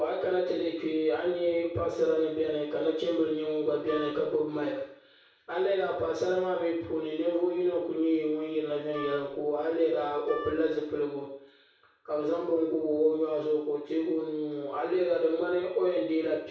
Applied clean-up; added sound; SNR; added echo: none; Wind instrument, woodwind instrument; 13 dB; reverberation time 0.6 s.